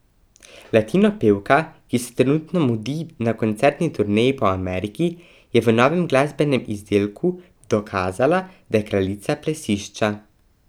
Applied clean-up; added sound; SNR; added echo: none; none; none; none.